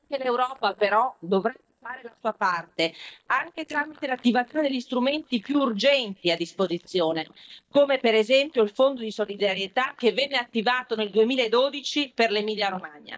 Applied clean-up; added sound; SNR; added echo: neural mask model DeepFilterNet 3.